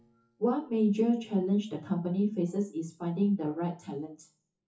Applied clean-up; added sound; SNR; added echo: classical method WPE with log-MMSE.